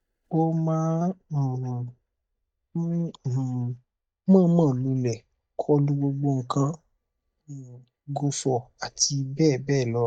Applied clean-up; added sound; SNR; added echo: neural mask model DeepFilterNet 3.